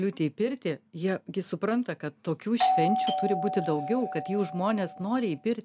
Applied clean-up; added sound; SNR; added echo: none; Doorbell; 1 dB; none.